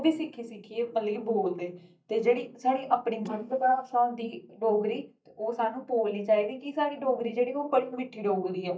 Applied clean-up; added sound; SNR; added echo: neural mask model DeepFilterNet 3.